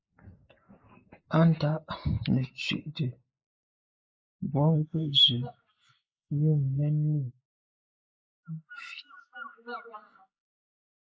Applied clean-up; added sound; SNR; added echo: neural mask model Resemble Enhance denoiser.